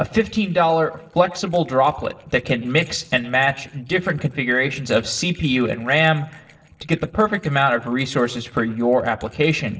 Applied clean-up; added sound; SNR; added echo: neural separator model SepFormer DNS4.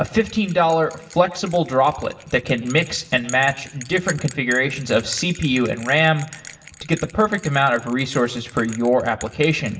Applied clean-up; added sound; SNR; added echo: none; Bell; 20 dB; reverberation time 0.7 s.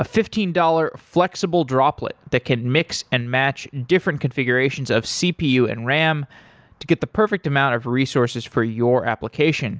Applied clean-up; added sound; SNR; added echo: none; none; none; none.